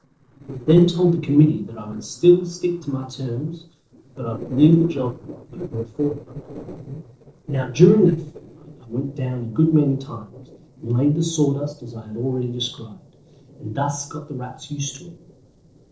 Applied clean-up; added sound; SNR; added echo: neural separator model SepFormer DNS4.